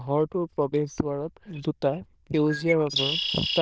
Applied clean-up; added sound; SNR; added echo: neural diffusion model UNIVERSE++.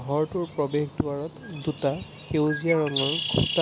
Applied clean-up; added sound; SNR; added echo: none; Bird; 7 dB; none.